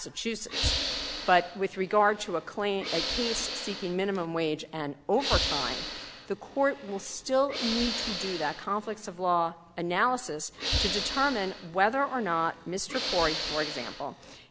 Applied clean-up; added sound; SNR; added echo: none; Hiss / Breathing; 5 dB; none.